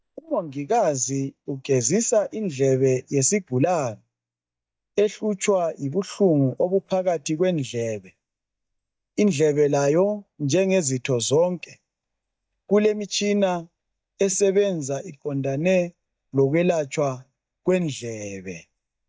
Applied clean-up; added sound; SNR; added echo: neural mask model DeepFilterNet 3.